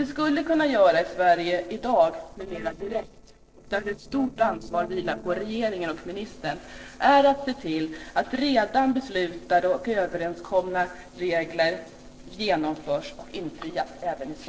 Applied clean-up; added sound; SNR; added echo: neural separator model SepFormer DNS4.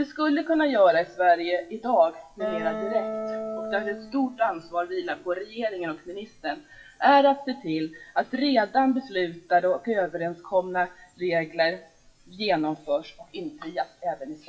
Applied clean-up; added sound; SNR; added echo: classical method WPE with log-MMSE.